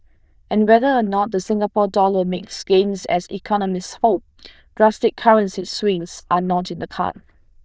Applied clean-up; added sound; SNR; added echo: neural diffusion model UNIVERSE++.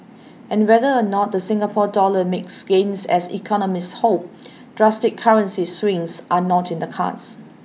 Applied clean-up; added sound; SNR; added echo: none; none; none; none.